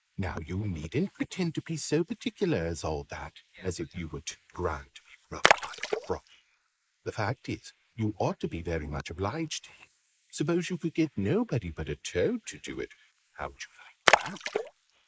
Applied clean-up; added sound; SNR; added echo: neural mask model Resemble Enhance denoiser.